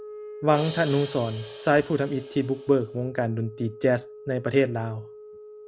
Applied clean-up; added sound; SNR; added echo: none; Crash cymbal + Wind instrument, woodwind instrument; 15 dB; none.